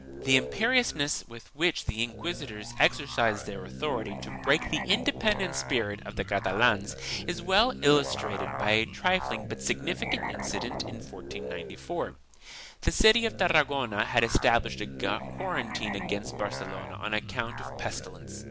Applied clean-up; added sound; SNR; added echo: none; Musical instrument; 9 dB; none.